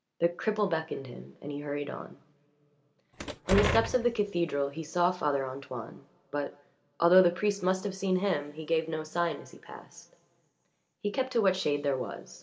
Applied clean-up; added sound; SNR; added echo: none; Door; 2 dB; reverberation time 1.6 s.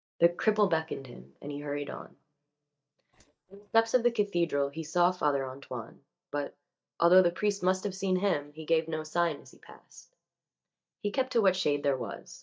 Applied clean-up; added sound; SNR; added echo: neural mask model DeepFilterNet 3.